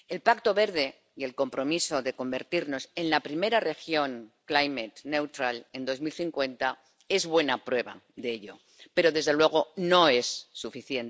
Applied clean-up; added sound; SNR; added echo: none; none; none; none.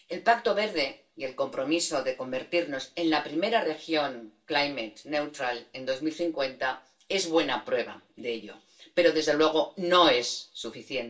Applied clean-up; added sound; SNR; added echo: none; none; none; reverberation time 0.2 s.